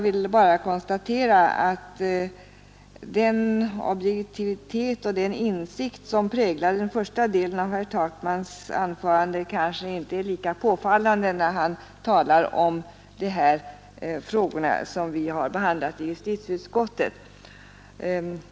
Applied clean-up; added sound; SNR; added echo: none; none; none; none.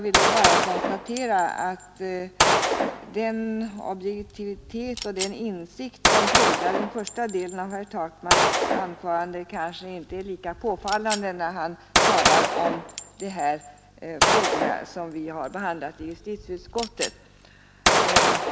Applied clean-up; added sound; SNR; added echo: none; Gunshot, gunfire; -4 dB; none.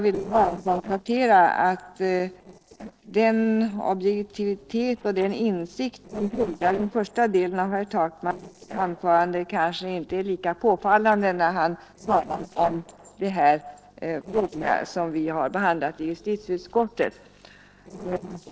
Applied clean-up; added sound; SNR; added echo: neural separator model SepFormer DNS4.